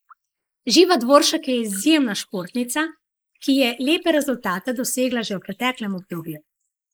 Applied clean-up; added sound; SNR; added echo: neural mask model Resemble Enhance denoiser.